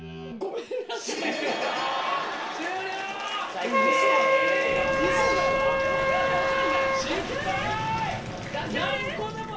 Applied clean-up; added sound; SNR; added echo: none; Wind instrument, woodwind instrument; 0 dB; reverberation time 0.5 s.